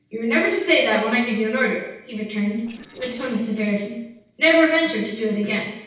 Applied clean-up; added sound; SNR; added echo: neural separator model SepFormer DNS4.